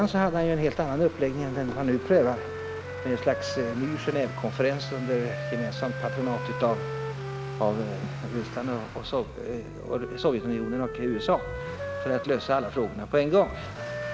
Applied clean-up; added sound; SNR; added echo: none; Accelerating, revving, vroom / Motor vehicle (road) + Wind instrument, woodwind instrument; 7 dB; none.